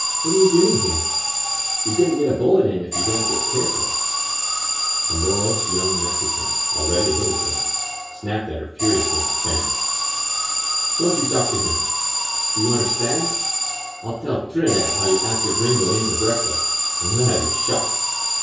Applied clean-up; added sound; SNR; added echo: none; Alarm; -2 dB; reverberation time 0.6 s.